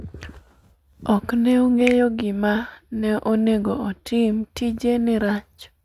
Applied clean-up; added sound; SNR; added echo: neural mask model RNNoise.